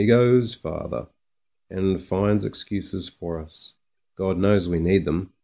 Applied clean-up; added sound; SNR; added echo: none; none; none; none.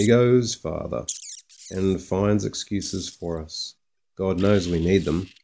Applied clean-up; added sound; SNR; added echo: none; Wild animals; 20 dB; none.